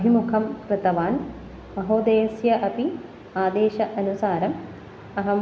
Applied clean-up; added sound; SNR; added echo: none; none; none; none.